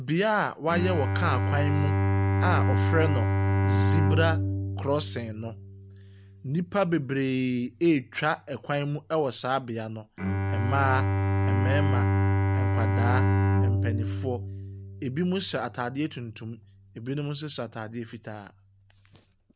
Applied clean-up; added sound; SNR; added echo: none; Bowed string instrument; -2 dB; none.